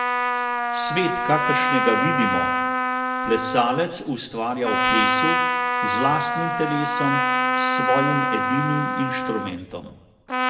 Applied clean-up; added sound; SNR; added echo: none; Trumpet; -2 dB; reverberation time 0.8 s.